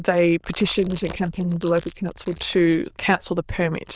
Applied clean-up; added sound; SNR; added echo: neural diffusion model UNIVERSE++.